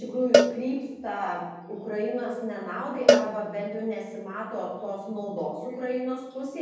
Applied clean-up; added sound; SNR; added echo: none; Cowbell; -3 dB; reverberation time 1.1 s.